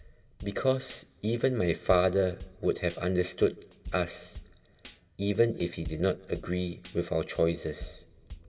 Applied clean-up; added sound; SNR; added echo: none; Tambourine / Drum / Drum kit; 17 dB; reverberation time 0.9 s.